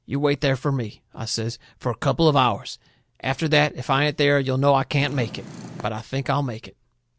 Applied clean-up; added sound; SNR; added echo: none; Purr; 13 dB; none.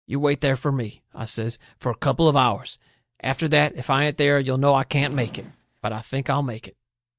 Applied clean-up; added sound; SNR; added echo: neural mask model DeepFilterNet 3.